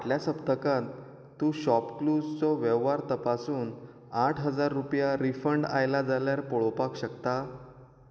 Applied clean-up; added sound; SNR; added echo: none; none; none; none.